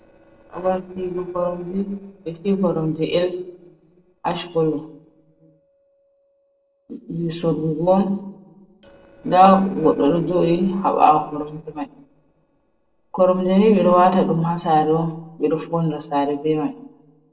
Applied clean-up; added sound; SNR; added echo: neural separator model SepFormer DNS4.